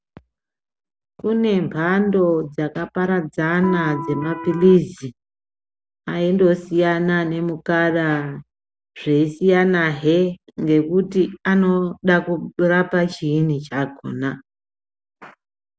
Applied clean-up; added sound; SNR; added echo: none; Electric guitar; 9 dB; none.